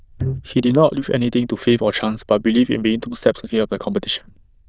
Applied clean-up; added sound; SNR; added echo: neural diffusion model UNIVERSE++.